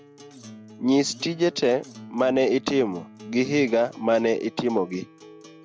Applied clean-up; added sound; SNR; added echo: none; Acoustic guitar; 20 dB; none.